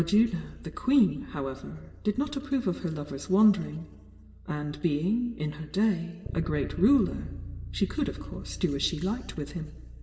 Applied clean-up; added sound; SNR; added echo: none; Bass guitar; 13 dB; reverberation time 1.3 s.